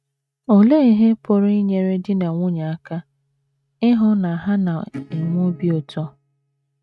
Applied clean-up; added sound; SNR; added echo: neural mask model RNNoise.